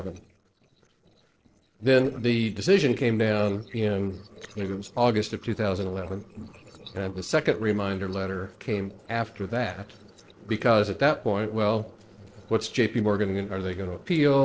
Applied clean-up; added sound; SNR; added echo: neural separator model SepFormer DNS4.